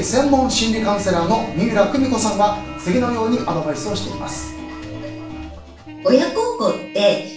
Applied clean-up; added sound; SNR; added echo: none; Trumpet; 16 dB; reverberation time 0.4 s.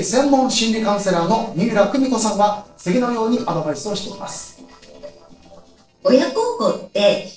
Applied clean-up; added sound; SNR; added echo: neural separator model SepFormer DNS4.